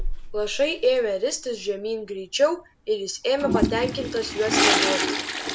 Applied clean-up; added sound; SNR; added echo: none; Toilet flush; 1 dB; none.